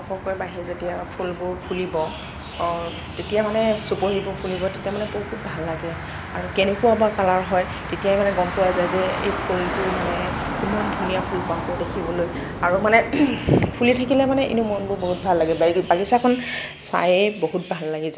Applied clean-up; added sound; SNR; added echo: none; Motor vehicle (road); 8 dB; none.